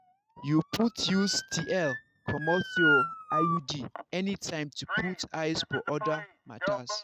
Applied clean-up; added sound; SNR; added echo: neural mask model RNNoise.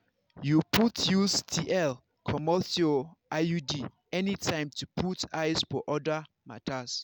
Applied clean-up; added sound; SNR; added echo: none; none; none; none.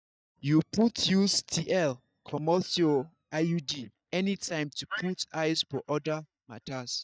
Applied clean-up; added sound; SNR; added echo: neural mask model DeepFilterNet 3.